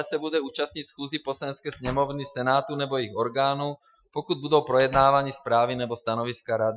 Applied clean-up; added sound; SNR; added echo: classical method Wiener filter.